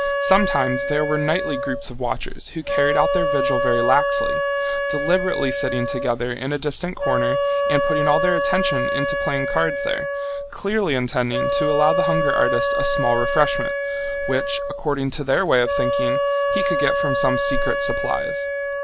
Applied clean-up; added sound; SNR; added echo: none; Wind instrument, woodwind instrument; -1 dB; none.